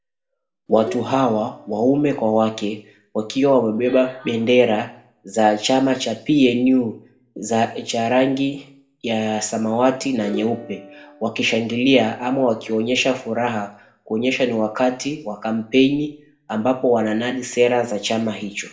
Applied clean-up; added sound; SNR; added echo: none; Plucked string instrument; 16 dB; reverberation time 0.4 s.